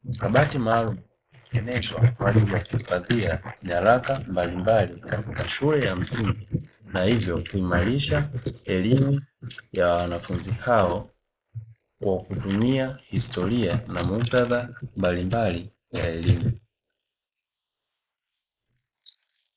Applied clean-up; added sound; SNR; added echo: neural mask model Resemble Enhance denoiser.